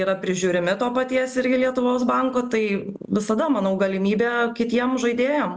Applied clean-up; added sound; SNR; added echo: none; none; none; none.